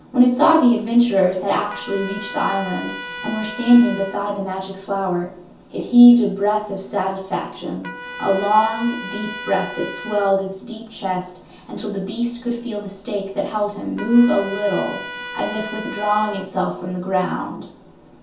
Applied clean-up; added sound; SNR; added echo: none; Trumpet; 15 dB; reverberation time 0.6 s.